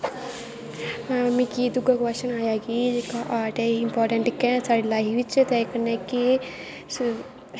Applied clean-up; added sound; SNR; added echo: none; none; none; none.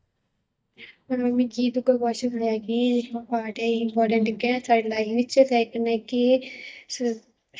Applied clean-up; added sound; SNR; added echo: neural mask model DeepFilterNet 3.